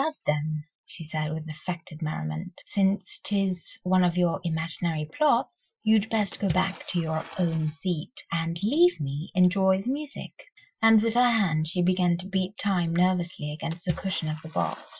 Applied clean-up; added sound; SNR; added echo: classical method Wiener filter.